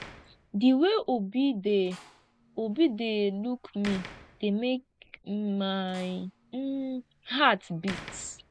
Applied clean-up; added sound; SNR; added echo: none; Slam; 20 dB; none.